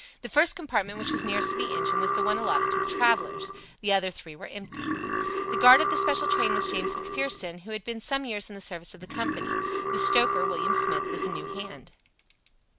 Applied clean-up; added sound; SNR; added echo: none; Burping, eructation; -2 dB; none.